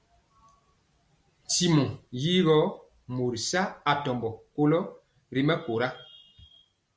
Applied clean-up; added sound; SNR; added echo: none; none; none; none.